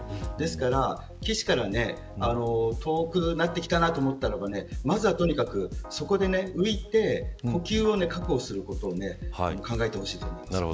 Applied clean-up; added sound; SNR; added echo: none; none; none; none.